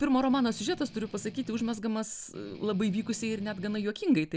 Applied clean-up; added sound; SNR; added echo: none; Strum; 18 dB; none.